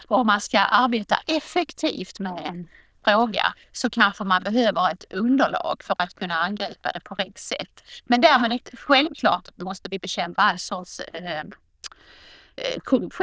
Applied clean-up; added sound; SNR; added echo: neural diffusion model UNIVERSE++.